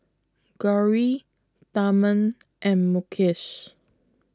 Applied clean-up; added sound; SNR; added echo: none; none; none; none.